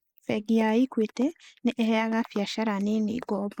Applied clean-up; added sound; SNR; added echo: neural mask model Resemble Enhance denoiser.